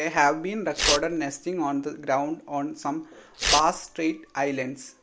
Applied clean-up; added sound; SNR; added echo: none; Tearing; 3 dB; none.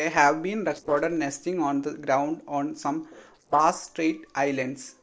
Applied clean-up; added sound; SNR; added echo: neural separator model SepFormer DNS4.